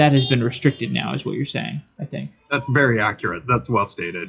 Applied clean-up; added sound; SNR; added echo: classical method WPE with log-MMSE.